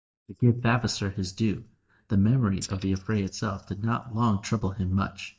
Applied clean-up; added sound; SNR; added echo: neural mask model DeepFilterNet 3.